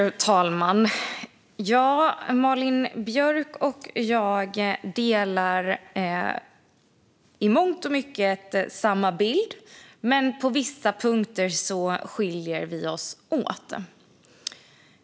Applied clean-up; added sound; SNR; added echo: none; none; none; none.